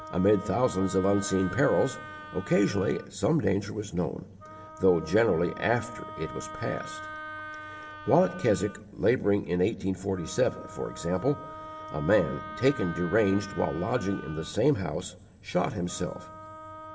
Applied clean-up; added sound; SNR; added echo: none; Wind instrument, woodwind instrument; 14 dB; reverberation time 1.1 s.